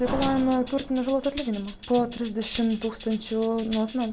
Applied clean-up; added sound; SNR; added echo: none; Tambourine; 1 dB; none.